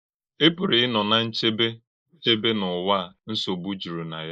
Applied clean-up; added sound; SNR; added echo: neural mask model Resemble Enhance denoiser.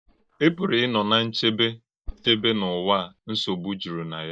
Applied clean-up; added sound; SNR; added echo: neural mask model DeepFilterNet 3.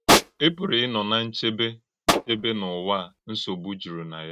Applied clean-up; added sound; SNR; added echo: neural mask model RNNoise.